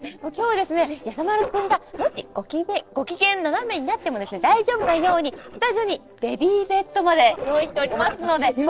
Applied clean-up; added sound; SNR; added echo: neural separator model SepFormer DNS4.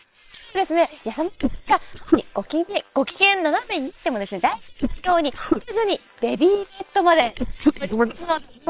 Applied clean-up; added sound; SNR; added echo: neural separator model SepFormer WHAM!.